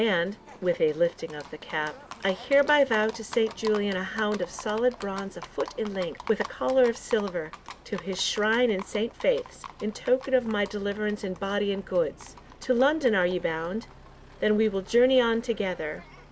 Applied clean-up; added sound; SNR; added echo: none; Livestock, farm animals, working animals; 18 dB; none.